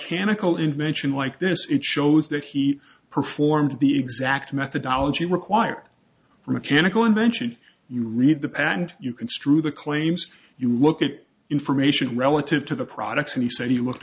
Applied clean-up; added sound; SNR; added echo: none; none; none; none.